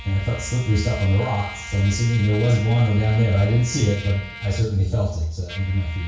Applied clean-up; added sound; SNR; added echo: none; Trumpet; 16 dB; reverberation time 0.6 s.